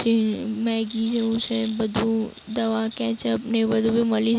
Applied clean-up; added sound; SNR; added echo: none; Rattle; 18 dB; none.